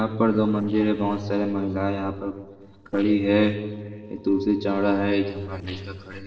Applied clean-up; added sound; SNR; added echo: neural separator model SepFormer DNS4.